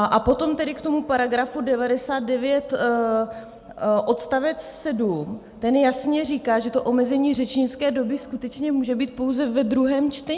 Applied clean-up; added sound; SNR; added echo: none; none; none; none.